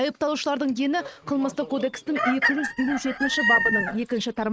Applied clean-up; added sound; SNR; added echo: neural mask model RNNoise.